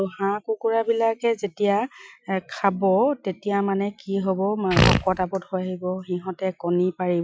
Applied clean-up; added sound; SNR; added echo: classical method Wiener filter.